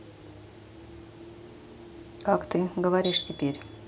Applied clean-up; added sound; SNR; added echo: none; Tools; 10 dB; none.